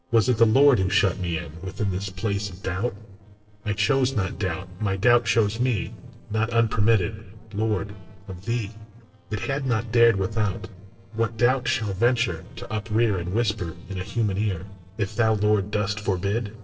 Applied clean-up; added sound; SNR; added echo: neural separator model SepFormer DNS4.